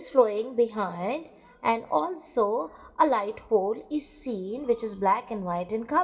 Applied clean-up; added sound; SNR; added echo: none; none; none; reverberation time 0.3 s.